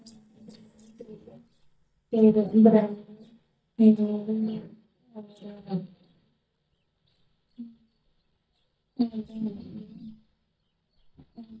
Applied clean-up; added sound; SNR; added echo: neural mask model DeepFilterNet 3.